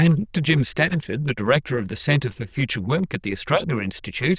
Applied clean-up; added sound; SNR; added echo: neural diffusion model UNIVERSE++.